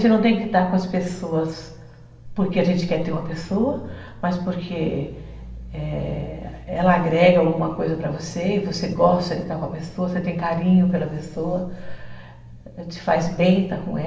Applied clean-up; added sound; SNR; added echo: none; none; none; reverberation time 0.9 s.